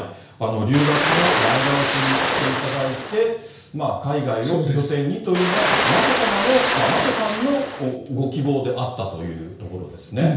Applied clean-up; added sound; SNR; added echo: none; Ocean; -1 dB; reverberation time 0.5 s.